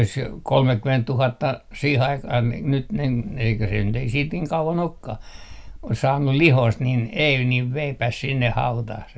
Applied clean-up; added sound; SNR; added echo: none; none; none; none.